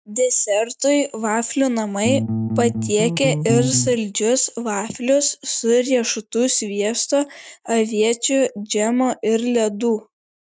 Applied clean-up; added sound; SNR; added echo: neural mask model RNNoise.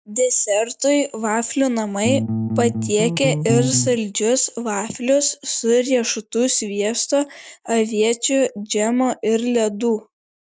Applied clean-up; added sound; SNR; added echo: none; Bass guitar; 2 dB; none.